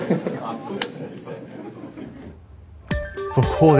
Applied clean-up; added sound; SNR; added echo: none; none; none; none.